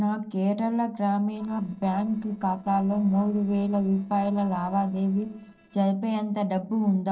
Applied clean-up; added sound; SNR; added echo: neural separator model SepFormer DNS4.